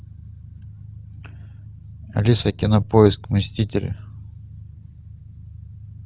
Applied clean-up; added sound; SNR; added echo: none; none; none; none.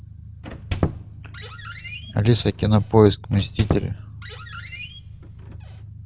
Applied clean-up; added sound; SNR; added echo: none; Squeak; 9 dB; none.